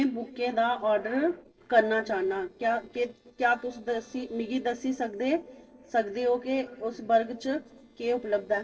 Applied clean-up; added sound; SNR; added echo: neural separator model SepFormer DNS4.